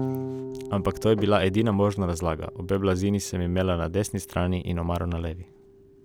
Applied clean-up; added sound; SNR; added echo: none; Electric guitar / Bass guitar; 12 dB; none.